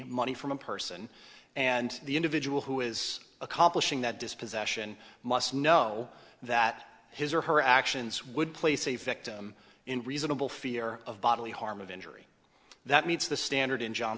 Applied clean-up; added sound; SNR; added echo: none; none; none; none.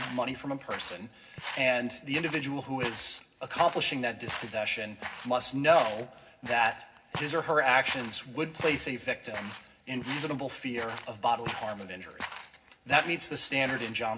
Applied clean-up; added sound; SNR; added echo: none; Walk, footsteps; 11 dB; reverberation time 0.4 s.